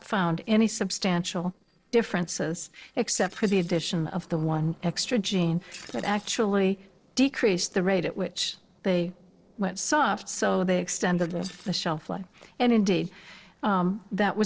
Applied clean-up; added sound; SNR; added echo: neural separator model SepFormer DNS4.